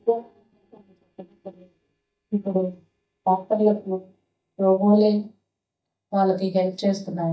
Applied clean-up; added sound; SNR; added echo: neural mask model DeepFilterNet 3.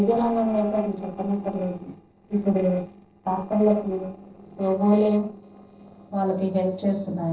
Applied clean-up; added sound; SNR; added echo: neural separator model SepFormer DNS4.